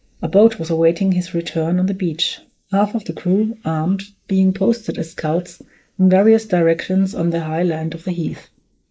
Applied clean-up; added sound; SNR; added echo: neural mask model Resemble Enhance denoiser.